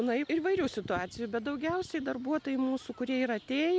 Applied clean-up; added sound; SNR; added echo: none; none; none; none.